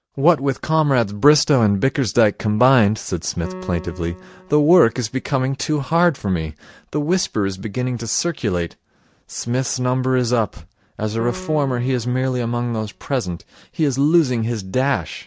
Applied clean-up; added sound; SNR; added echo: none; Piano; 19 dB; none.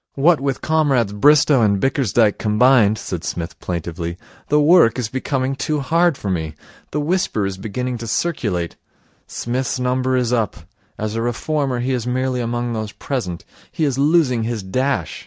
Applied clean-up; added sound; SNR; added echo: none; none; none; none.